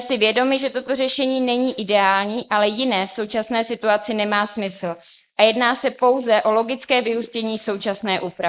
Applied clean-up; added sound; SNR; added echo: neural mask model Resemble Enhance denoiser.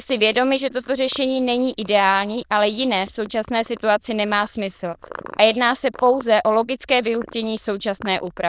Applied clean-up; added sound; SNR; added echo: neural diffusion model UNIVERSE++.